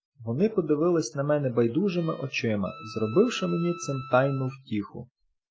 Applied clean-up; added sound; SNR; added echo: none; Wind instrument, woodwind instrument; 18 dB; none.